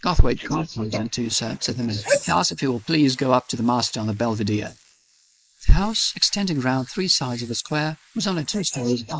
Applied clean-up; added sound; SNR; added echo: neural mask model Resemble Enhance denoiser.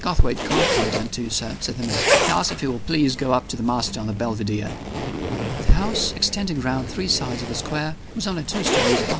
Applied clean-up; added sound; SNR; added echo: none; Zipper (clothing); 3 dB; none.